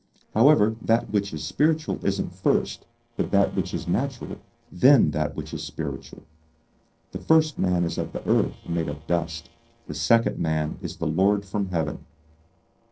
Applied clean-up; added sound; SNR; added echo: neural separator model SepFormer DNS4.